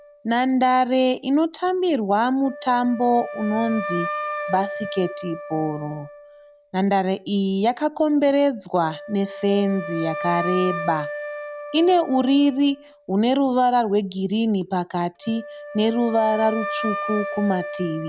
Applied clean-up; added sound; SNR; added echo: none; Wind instrument, woodwind instrument; 11 dB; none.